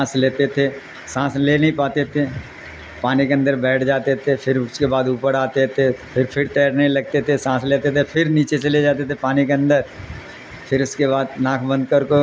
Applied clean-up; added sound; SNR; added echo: none; none; none; none.